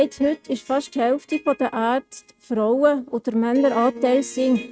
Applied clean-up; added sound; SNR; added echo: neural mask model RNNoise.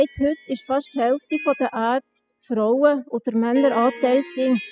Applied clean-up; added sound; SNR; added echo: classical method spectral subtraction.